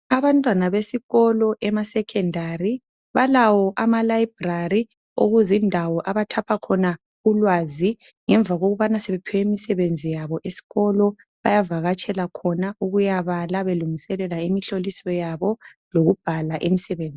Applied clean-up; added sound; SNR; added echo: none; none; none; none.